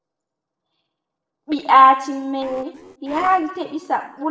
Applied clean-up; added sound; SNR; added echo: neural separator model SepFormer DNS4.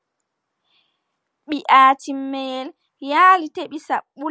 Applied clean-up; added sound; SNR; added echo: none; none; none; none.